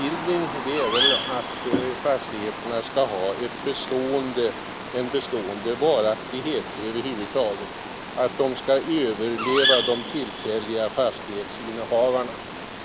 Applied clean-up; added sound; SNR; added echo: none; Bird vocalization, bird call, bird song; 4 dB; none.